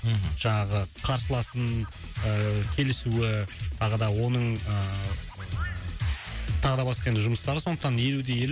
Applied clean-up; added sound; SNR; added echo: none; none; none; none.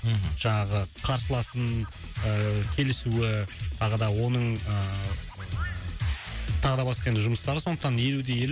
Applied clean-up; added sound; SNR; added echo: none; Tambourine; 18 dB; none.